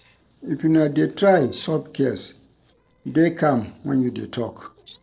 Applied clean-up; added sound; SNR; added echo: neural separator model SepFormer DNS4.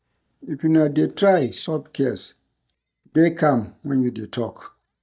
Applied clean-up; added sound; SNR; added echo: neural mask model DeepFilterNet 3.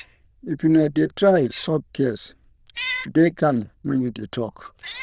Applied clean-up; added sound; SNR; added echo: neural diffusion model UNIVERSE++.